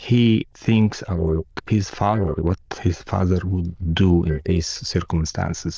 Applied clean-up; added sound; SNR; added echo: neural diffusion model UNIVERSE++.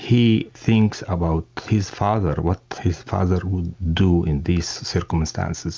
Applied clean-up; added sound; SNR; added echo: none; none; none; none.